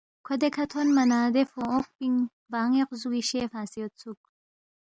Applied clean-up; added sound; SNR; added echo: none; none; none; none.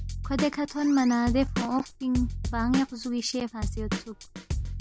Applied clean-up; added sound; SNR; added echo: none; Drum / Drum kit; 5 dB; none.